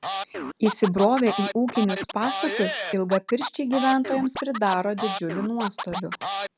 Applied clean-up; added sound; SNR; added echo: none; Scratching (performance technique); 7 dB; none.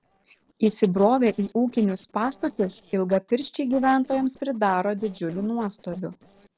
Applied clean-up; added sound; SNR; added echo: neural separator model SepFormer DNS4.